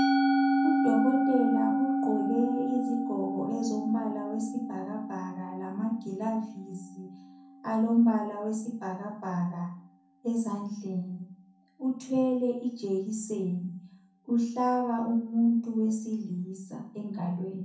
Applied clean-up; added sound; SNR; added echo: none; Musical instrument; 2 dB; reverberation time 0.5 s.